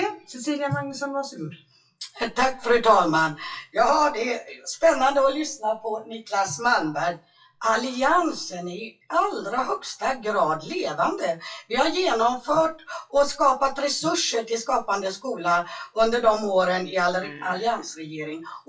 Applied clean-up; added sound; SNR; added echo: classical method WPE with log-MMSE.